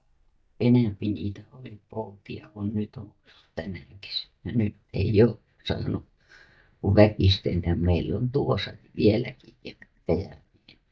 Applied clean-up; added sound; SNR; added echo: neural mask model DeepFilterNet 3.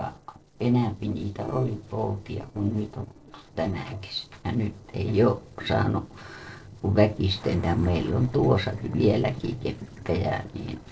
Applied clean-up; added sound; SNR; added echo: neural separator model SepFormer DNS4.